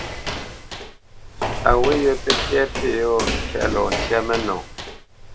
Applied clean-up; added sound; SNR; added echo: none; Walk, footsteps; 3 dB; none.